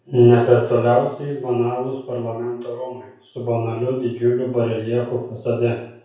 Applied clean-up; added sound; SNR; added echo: none; none; none; reverberation time 0.6 s.